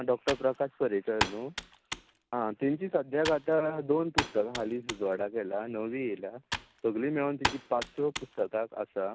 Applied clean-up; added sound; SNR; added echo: none; Computer keyboard; 8 dB; none.